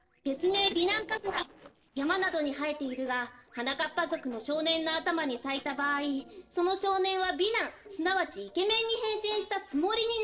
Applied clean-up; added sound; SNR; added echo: neural separator model SepFormer DNS4.